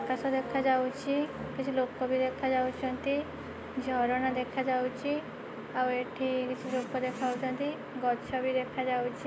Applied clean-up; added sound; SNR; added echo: none; none; none; none.